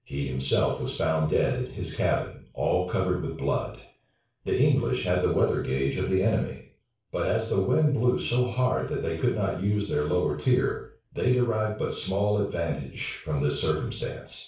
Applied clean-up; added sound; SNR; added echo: none; none; none; reverberation time 0.4 s.